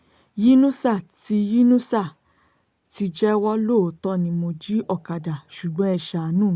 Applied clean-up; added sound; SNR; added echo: none; none; none; none.